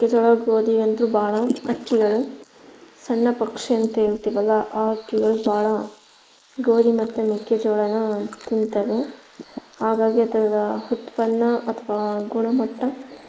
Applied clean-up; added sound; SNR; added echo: neural mask model Resemble Enhance denoiser.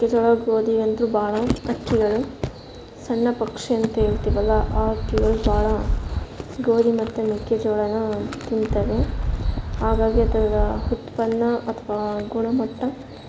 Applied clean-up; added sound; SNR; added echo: none; Wind; 1 dB; none.